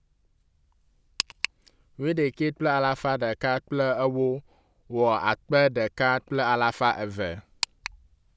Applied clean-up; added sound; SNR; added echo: none; none; none; none.